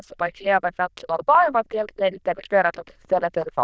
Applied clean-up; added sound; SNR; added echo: neural diffusion model UNIVERSE++.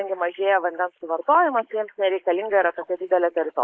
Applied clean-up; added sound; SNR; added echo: neural mask model Resemble Enhance denoiser.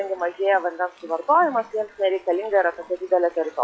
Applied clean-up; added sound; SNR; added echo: classical method log-MMSE.